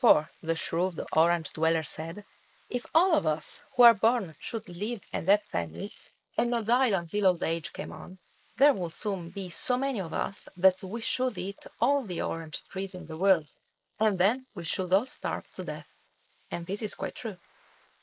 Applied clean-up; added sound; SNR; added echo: neural mask model Resemble Enhance denoiser.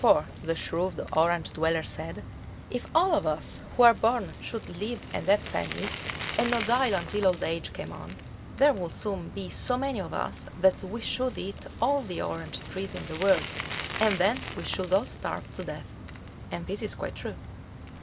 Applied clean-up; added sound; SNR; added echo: none; Bicycle; 10 dB; none.